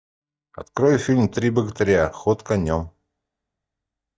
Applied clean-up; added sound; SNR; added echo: neural mask model DeepFilterNet 3.